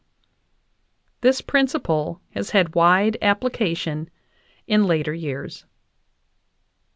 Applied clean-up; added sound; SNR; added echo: none; none; none; none.